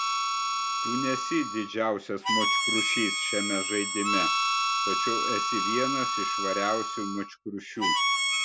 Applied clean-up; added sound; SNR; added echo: none; Harmonica; -4 dB; none.